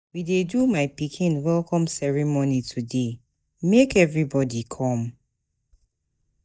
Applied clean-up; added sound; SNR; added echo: neural mask model DeepFilterNet 3.